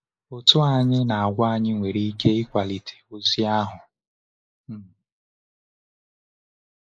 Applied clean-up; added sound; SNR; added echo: neural mask model Resemble Enhance denoiser.